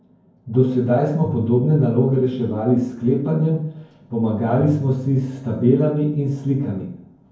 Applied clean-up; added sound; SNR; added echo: none; Piano; 18 dB; reverberation time 0.9 s.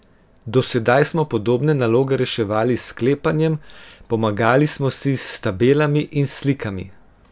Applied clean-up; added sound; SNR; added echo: none; none; none; none.